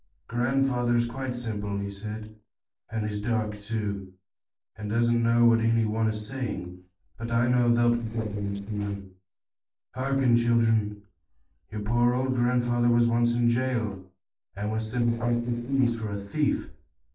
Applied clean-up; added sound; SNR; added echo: neural separator model SepFormer DNS4.